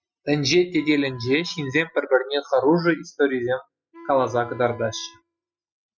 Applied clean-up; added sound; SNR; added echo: classical method spectral subtraction.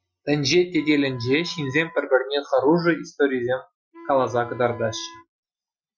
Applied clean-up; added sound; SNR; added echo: classical method Wiener filter.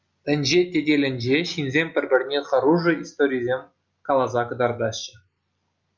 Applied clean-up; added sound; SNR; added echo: none; none; none; none.